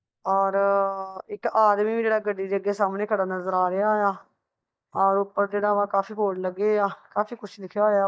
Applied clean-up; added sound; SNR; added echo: neural mask model DeepFilterNet 3.